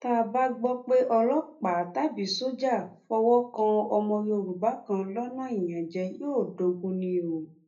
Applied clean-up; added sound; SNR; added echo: none; none; none; reverberation time 0.3 s.